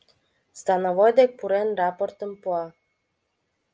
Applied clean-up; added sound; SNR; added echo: none; none; none; none.